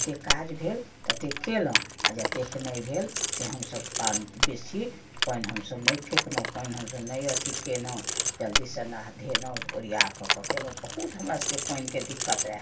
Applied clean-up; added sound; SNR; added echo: none; Keys jangling; -3 dB; reverberation time 0.2 s.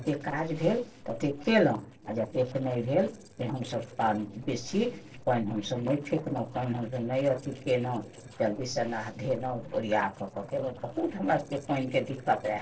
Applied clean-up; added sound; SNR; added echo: neural separator model SepFormer DNS4.